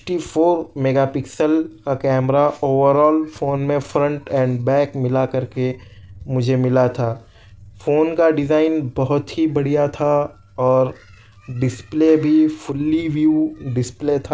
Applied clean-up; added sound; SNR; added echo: none; none; none; none.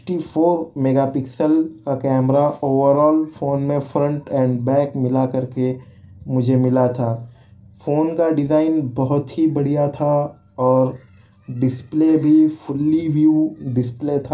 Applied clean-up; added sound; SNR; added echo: none; none; none; reverberation time 0.3 s.